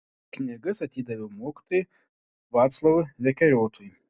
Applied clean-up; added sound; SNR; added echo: none; none; none; none.